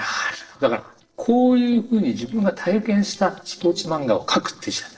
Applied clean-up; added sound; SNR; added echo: neural separator model SepFormer DNS4.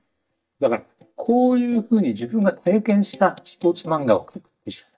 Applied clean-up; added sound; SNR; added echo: neural mask model DeepFilterNet 3.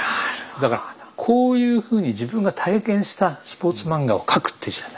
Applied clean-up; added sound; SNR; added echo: none; none; none; none.